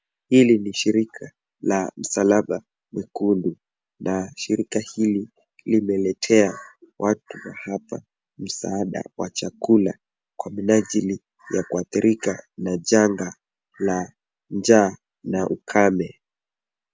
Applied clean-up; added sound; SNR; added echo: none; none; none; none.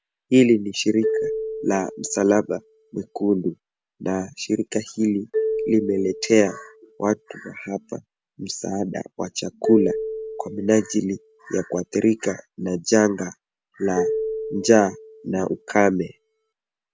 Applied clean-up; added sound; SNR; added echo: none; Marimba, xylophone; 9 dB; none.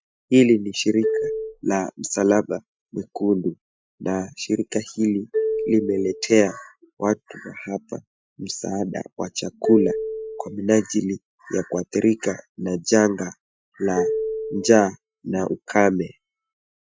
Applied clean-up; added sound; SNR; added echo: classical method Wiener filter.